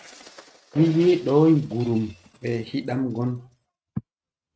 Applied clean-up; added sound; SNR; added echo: neural mask model RNNoise.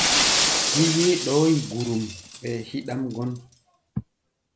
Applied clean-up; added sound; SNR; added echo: none; Shatter; 1 dB; none.